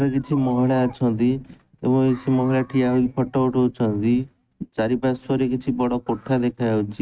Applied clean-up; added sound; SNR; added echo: neural mask model RNNoise.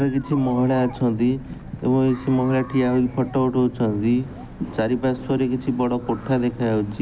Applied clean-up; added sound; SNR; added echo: none; Chatter; 19 dB; none.